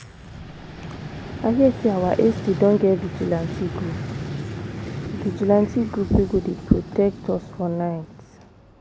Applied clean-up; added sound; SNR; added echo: none; Vehicle; 9 dB; none.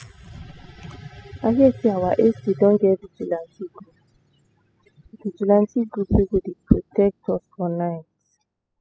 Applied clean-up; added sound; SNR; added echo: classical method spectral subtraction.